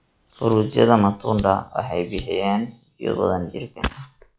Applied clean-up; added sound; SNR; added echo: classical method log-MMSE.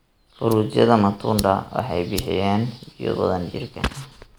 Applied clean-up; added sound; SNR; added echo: none; Fire; 18 dB; none.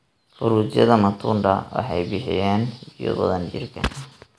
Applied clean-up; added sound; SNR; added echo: none; none; none; none.